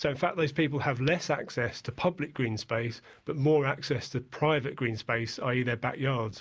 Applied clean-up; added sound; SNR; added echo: none; none; none; none.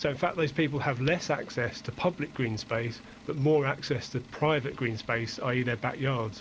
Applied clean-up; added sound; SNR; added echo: none; Engine; 20 dB; none.